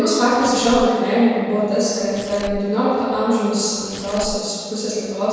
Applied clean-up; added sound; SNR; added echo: none; Tearing; 18 dB; reverberation time 1.9 s.